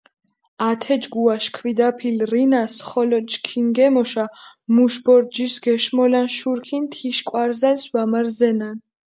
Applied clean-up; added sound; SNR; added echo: none; none; none; none.